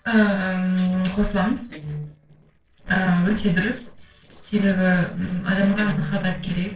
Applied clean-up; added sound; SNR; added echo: neural separator model SepFormer DNS4.